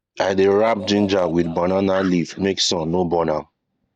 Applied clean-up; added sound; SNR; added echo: neural mask model DeepFilterNet 3.